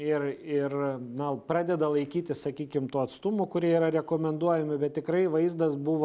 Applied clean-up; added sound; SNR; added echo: none; none; none; none.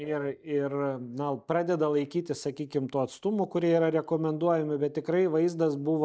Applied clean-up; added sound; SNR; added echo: neural mask model DeepFilterNet 3.